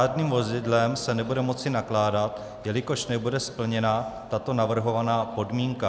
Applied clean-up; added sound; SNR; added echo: none; none; none; none.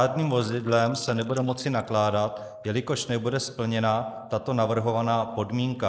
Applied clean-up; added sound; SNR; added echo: neural mask model Resemble Enhance denoiser.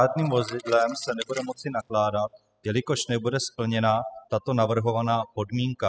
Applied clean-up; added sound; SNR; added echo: classical method spectral subtraction.